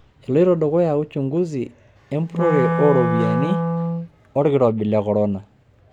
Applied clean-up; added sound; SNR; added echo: none; Wind instrument, woodwind instrument; 2 dB; none.